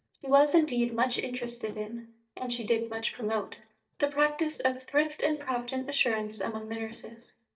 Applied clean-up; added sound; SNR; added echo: neural mask model DeepFilterNet 3.